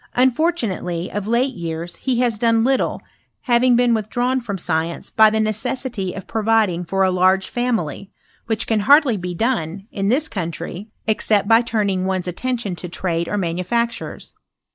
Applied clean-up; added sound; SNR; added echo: neural mask model Resemble Enhance denoiser.